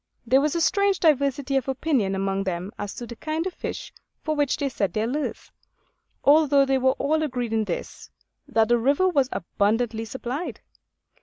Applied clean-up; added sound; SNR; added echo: none; none; none; none.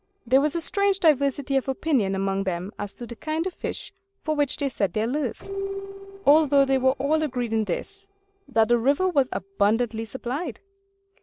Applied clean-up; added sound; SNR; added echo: neural separator model SepFormer DNS4.